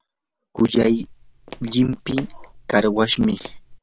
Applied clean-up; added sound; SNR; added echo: none; Walk, footsteps; 17 dB; none.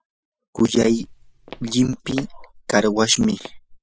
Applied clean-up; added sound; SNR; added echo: classical method spectral subtraction.